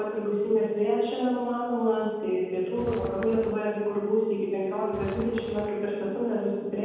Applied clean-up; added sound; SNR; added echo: none; Walk, footsteps; 11 dB; reverberation time 1.2 s.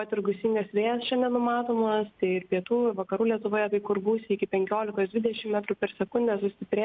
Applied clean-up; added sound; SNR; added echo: none; none; none; none.